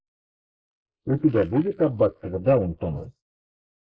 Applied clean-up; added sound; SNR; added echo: neural mask model Resemble Enhance denoiser.